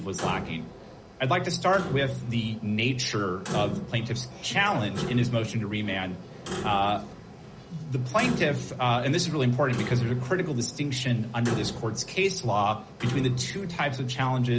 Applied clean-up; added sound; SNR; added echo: none; Clock; 10 dB; none.